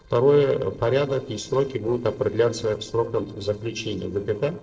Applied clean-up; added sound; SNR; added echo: neural separator model SepFormer DNS4.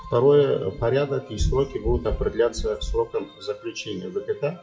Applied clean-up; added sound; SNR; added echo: classical method WPE with log-MMSE.